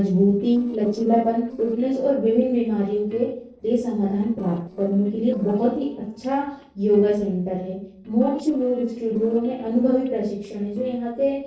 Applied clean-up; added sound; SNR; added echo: neural separator model SepFormer DNS4.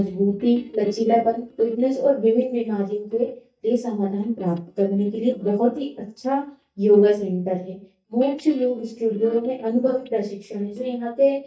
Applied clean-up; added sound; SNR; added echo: neural mask model DeepFilterNet 3.